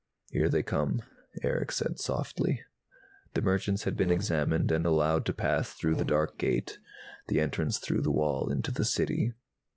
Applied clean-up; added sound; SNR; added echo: neural separator model SepFormer DNS4.